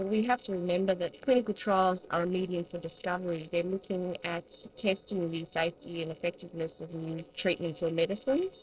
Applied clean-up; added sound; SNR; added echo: neural separator model SepFormer DNS4.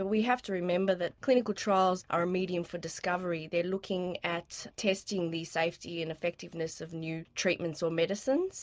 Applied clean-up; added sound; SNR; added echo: none; none; none; none.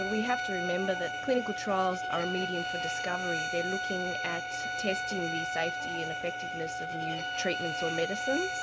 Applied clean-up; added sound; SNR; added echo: none; Bowed string instrument; 0 dB; none.